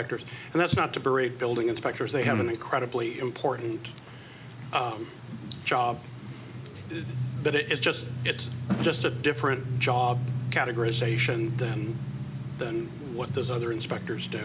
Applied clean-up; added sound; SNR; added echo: none; none; none; none.